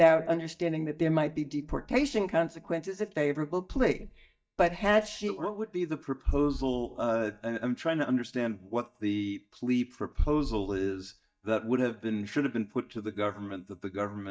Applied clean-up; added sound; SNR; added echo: neural mask model DeepFilterNet 3.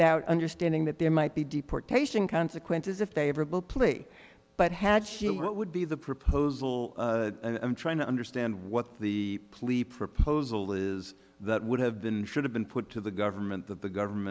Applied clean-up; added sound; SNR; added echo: none; none; none; none.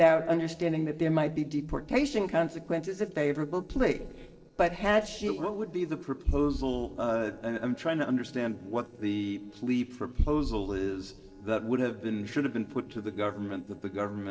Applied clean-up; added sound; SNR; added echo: neural separator model SepFormer DNS4.